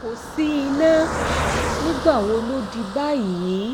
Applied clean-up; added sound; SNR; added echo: none; Car passing by; 5 dB; none.